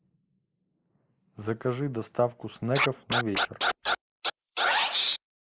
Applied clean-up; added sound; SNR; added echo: neural mask model Resemble Enhance denoiser.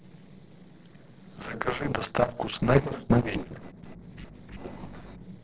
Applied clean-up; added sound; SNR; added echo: neural separator model SepFormer DNS4.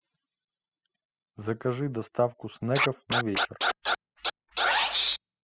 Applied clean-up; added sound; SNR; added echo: classical method spectral subtraction.